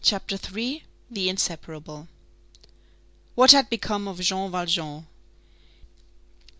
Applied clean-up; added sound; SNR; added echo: none; none; none; none.